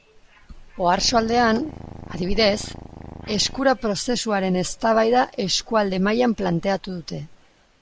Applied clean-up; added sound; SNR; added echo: none; Purr; 15 dB; none.